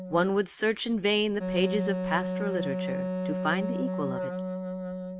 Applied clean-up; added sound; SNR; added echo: neural mask model RNNoise.